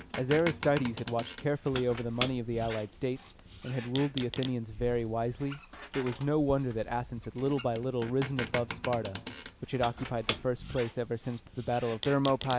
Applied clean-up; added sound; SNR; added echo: none; Squeak; 10 dB; none.